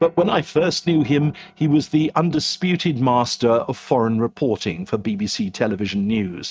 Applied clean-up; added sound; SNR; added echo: neural mask model RNNoise.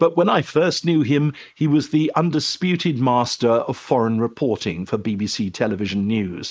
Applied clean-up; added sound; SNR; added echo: neural mask model Resemble Enhance denoiser.